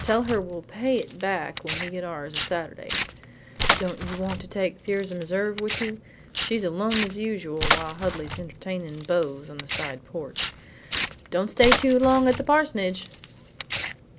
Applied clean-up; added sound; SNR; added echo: none; Tearing; 3 dB; none.